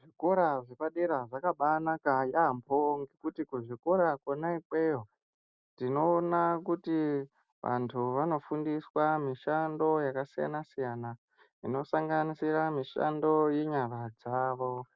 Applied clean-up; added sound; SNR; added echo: none; none; none; none.